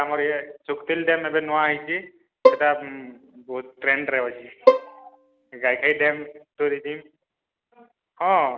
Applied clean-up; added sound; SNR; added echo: none; Bowed string instrument; -1 dB; none.